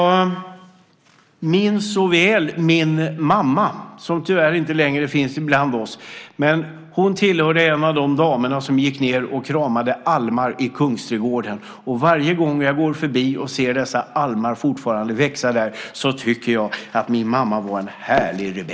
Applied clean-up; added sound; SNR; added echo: none; none; none; none.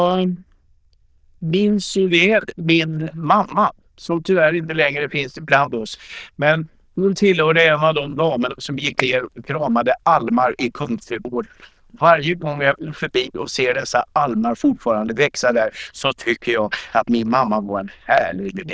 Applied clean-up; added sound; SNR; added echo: neural diffusion model UNIVERSE++.